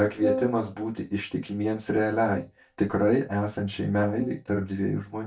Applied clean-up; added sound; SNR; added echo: neural mask model DeepFilterNet 3.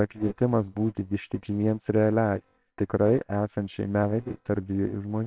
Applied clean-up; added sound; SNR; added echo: neural separator model SepFormer WHAMR!.